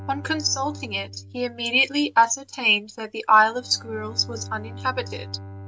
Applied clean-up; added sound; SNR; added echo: none; Bowed string instrument; 15 dB; none.